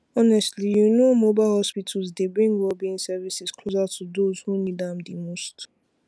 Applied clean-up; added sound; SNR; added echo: none; none; none; none.